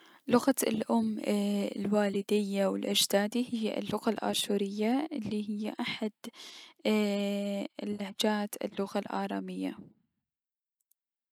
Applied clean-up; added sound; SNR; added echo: none; none; none; none.